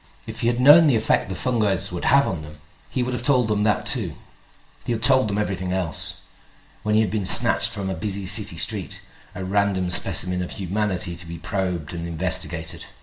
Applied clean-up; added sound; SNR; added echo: none; none; none; reverberation time 0.4 s.